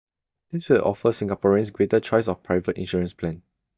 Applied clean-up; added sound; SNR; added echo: neural mask model DeepFilterNet 3.